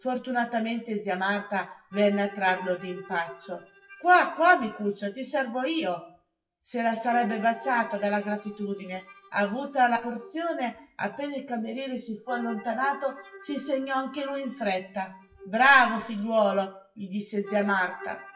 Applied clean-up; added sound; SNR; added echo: classical method WPE with log-MMSE.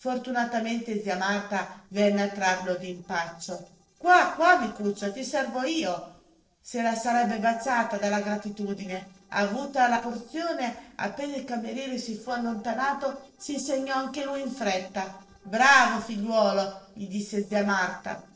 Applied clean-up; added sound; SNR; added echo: neural separator model SepFormer DNS4.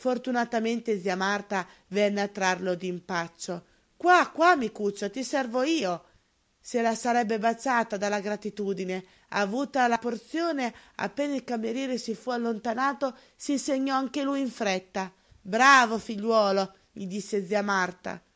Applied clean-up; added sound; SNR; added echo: none; none; none; none.